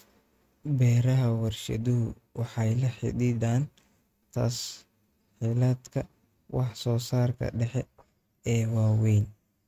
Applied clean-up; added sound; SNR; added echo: neural mask model RNNoise.